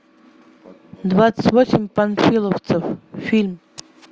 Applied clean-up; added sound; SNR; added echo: none; none; none; none.